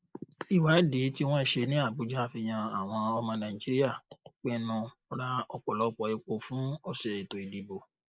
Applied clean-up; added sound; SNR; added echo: neural mask model Resemble Enhance denoiser.